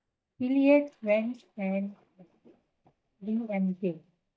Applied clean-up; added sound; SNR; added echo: neural mask model DeepFilterNet 3.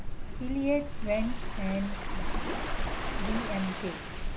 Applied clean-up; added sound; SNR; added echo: none; Waves, surf; -3 dB; none.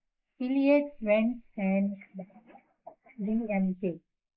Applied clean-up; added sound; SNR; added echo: neural mask model Resemble Enhance denoiser.